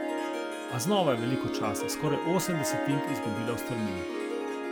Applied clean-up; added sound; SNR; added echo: none; Harp; 1 dB; none.